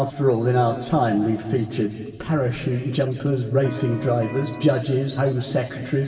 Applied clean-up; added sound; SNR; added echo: none; Electric guitar; 12 dB; reverberation time 2.4 s.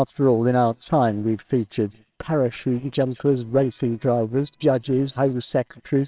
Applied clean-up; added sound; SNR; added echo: neural separator model SepFormer WHAMR!.